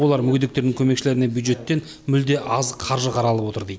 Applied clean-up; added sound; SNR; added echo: none; none; none; none.